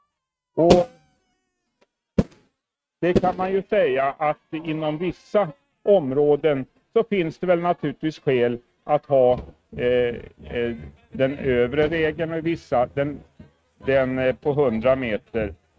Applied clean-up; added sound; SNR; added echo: neural mask model RNNoise.